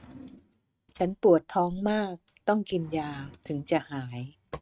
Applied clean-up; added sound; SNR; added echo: neural mask model RNNoise.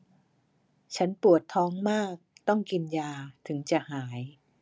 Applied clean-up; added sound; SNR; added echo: none; none; none; none.